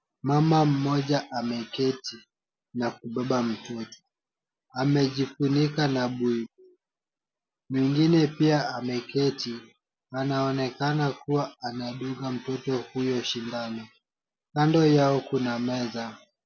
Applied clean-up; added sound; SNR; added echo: none; none; none; none.